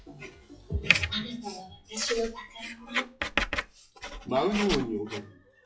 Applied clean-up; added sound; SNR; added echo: classical method WPE with log-MMSE.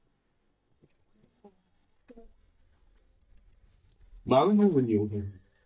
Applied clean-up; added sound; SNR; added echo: neural mask model DeepFilterNet 3.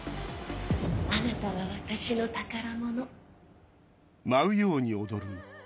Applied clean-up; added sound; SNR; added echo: none; none; none; none.